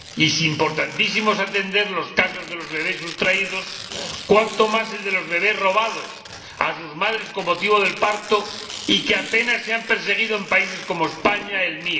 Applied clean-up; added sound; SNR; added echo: none; Tearing; 16 dB; reverberation time 1.3 s.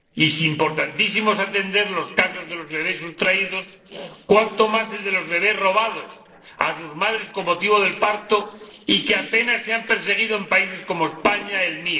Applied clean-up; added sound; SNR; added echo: neural separator model SepFormer DNS4.